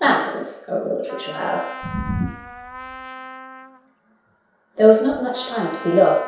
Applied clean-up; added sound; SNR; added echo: none; Trumpet; 16 dB; reverberation time 0.7 s.